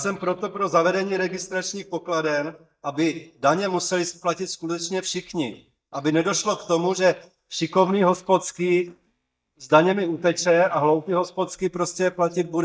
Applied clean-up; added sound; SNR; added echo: neural mask model DeepFilterNet 3.